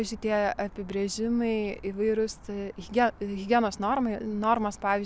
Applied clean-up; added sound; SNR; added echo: none; none; none; none.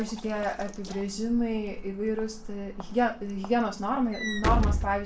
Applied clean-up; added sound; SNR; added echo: none; Walk, footsteps / Slam; 4 dB; reverberation time 0.3 s.